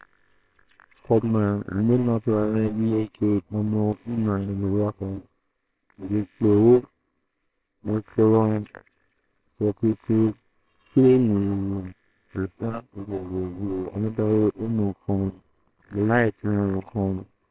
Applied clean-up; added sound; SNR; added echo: neural separator model SepFormer WHAMR!.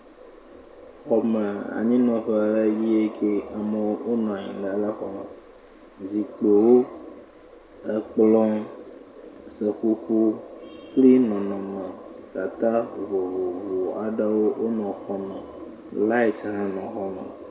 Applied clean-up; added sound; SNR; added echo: none; none; none; none.